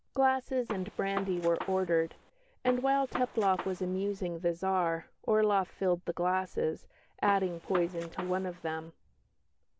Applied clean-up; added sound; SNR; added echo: none; Gunshot, gunfire; 12 dB; none.